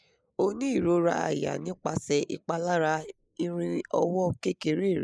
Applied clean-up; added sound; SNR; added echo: neural mask model Resemble Enhance denoiser.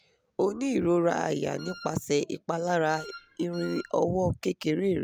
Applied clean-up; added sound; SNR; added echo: none; Wind instrument, woodwind instrument; 18 dB; none.